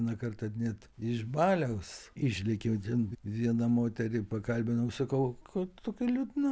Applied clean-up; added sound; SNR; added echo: none; none; none; none.